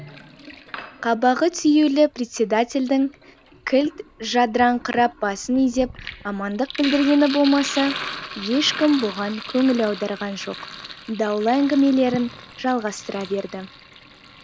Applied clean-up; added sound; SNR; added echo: none; Sink (filling or washing); 14 dB; none.